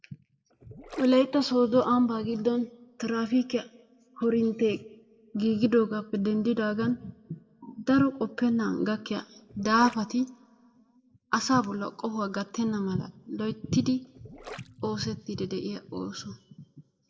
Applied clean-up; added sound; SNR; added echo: none; Gurgling; 18 dB; reverberation time 0.7 s.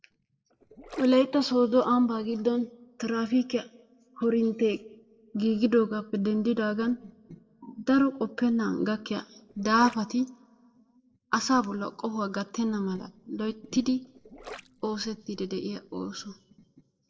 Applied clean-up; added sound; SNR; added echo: neural separator model SepFormer DNS4.